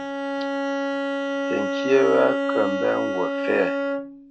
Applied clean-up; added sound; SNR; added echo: none; Bowed string instrument; 0 dB; none.